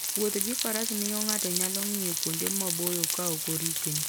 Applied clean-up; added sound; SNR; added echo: none; Frying (food); -3 dB; none.